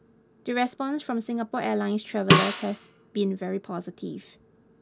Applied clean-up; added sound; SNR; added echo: none; Snare drum; -5 dB; none.